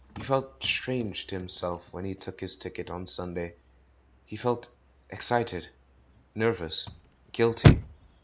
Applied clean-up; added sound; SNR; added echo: none; Chirp, tweet / Slam / Car; 0 dB; none.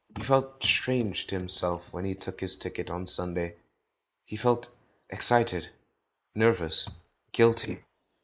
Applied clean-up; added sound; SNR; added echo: neural mask model Resemble Enhance denoiser.